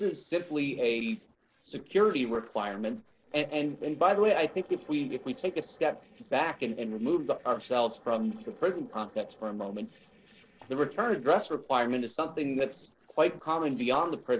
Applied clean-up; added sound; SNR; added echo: neural separator model SepFormer DNS4.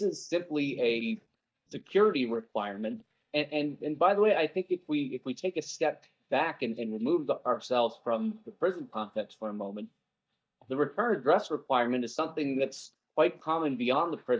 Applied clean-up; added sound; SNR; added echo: neural mask model DeepFilterNet 3.